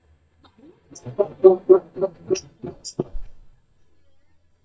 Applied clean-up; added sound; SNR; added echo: neural mask model DeepFilterNet 3.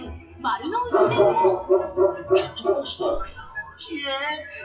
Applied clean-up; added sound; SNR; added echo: classical method WPE with log-MMSE.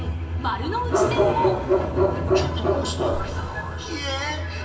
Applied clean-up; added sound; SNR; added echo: none; Bark; -3 dB; reverberation time 2.9 s.